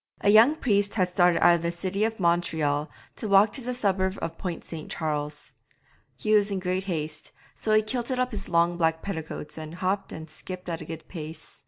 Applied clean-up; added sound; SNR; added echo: none; none; none; none.